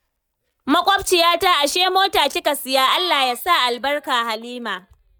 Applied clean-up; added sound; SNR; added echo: neural mask model DeepFilterNet 3.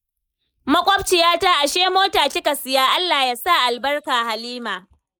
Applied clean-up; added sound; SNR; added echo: neural mask model Resemble Enhance denoiser.